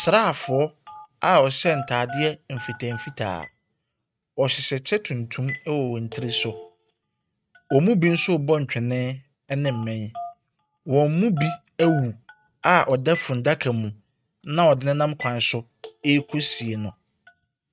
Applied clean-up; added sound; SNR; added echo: neural mask model RNNoise.